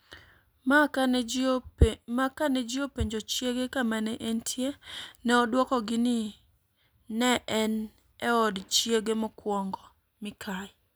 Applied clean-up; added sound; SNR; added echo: none; none; none; none.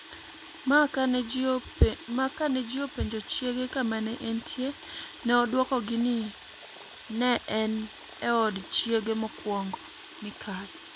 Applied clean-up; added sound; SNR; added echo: none; Water tap, faucet; 8 dB; none.